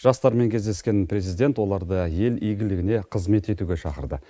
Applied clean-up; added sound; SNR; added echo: neural mask model Resemble Enhance denoiser.